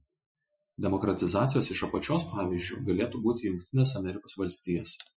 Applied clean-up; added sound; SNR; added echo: classical method Wiener filter.